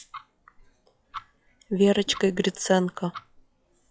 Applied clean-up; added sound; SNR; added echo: classical method log-MMSE.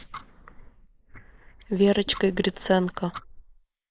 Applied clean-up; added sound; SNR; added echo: neural mask model Resemble Enhance denoiser.